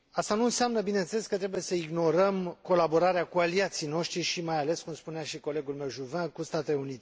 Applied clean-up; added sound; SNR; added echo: none; none; none; none.